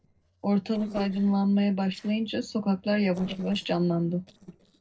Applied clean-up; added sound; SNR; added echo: neural separator model SepFormer DNS4.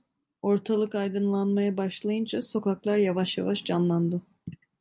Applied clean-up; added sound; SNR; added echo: none; none; none; none.